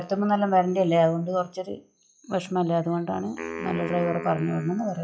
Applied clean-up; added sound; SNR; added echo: classical method log-MMSE.